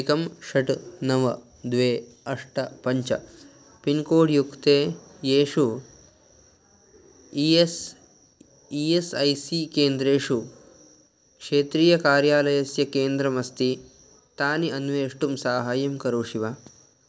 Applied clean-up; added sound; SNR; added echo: none; none; none; none.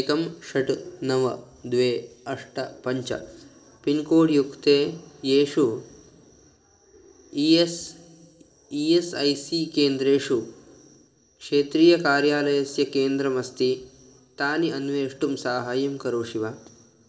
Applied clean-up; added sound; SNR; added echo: none; none; none; reverberation time 1.3 s.